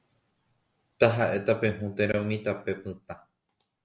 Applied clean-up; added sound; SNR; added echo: none; none; none; none.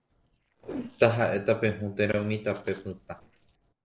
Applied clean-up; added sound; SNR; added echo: neural separator model SepFormer DNS4.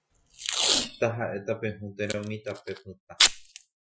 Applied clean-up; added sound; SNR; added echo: classical method Wiener filter.